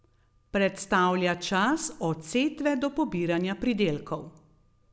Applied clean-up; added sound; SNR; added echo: none; none; none; none.